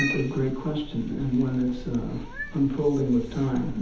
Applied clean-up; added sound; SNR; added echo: none; Cat; 10 dB; reverberation time 0.8 s.